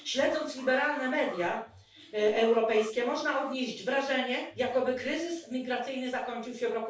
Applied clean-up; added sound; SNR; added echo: none; Alarm; 19 dB; reverberation time 0.3 s.